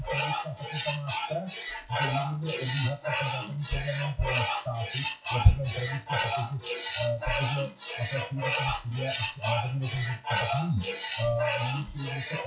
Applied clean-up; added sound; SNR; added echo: classical method WPE with log-MMSE.